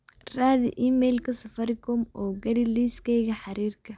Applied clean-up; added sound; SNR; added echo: none; none; none; none.